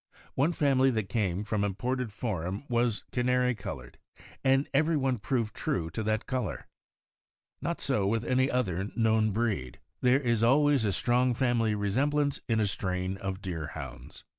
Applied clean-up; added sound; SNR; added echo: none; none; none; none.